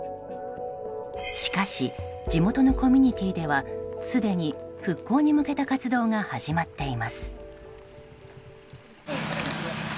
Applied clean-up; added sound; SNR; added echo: none; none; none; none.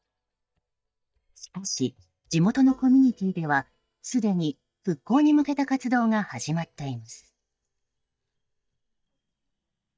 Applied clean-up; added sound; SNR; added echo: neural mask model DeepFilterNet 3.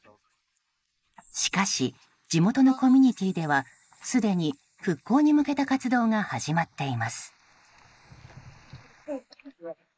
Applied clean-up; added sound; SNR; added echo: neural mask model Resemble Enhance denoiser.